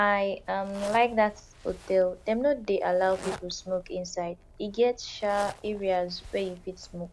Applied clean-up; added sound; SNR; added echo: none; Zipper (clothing); 18 dB; none.